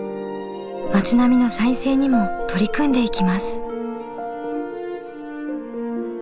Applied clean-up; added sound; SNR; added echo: none; none; none; none.